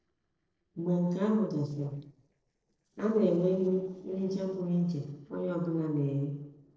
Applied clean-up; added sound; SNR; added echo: neural separator model SepFormer DNS4.